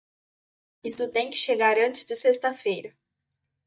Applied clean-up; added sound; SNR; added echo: neural mask model DeepFilterNet 3.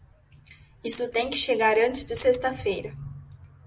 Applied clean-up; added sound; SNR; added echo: none; none; none; none.